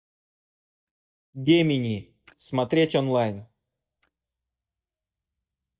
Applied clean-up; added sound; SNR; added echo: neural mask model DeepFilterNet 3.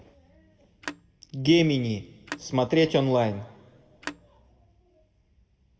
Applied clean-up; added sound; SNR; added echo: none; Telephone; 17 dB; reverberation time 1.0 s.